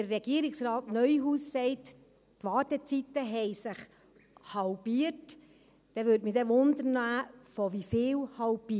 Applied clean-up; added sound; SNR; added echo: none; none; none; none.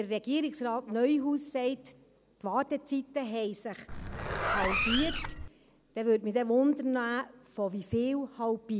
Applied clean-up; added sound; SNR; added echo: none; Zipper (clothing); 2 dB; none.